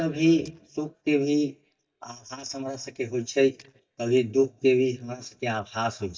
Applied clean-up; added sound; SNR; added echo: neural mask model DeepFilterNet 3.